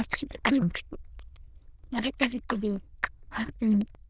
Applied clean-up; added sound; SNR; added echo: neural diffusion model UNIVERSE++.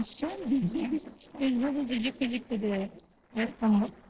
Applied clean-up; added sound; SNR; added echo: neural separator model SepFormer DNS4.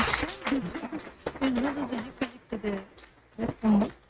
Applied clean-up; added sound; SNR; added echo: neural mask model RNNoise.